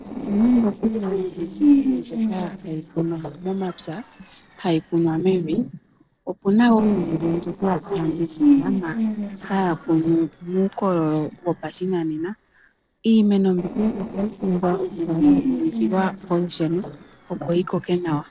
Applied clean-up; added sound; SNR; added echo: neural separator model SepFormer DNS4.